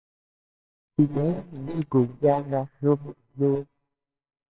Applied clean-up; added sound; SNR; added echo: neural separator model SepFormer WHAMR!.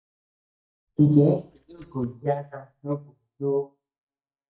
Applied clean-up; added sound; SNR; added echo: neural mask model DeepFilterNet 3.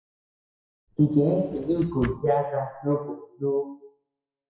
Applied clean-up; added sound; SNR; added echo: classical method WPE with log-MMSE.